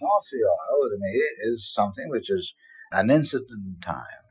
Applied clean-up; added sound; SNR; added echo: classical method Wiener filter.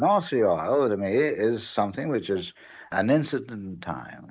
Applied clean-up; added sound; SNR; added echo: neural mask model Resemble Enhance denoiser.